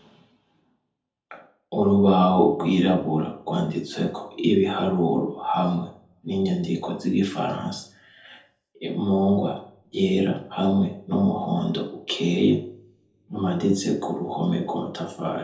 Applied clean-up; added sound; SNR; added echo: none; none; none; reverberation time 0.5 s.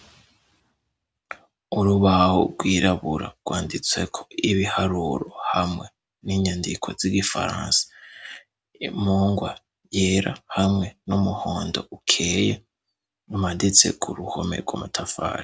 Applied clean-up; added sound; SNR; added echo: none; none; none; none.